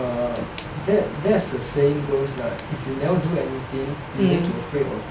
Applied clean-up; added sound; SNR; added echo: none; none; none; none.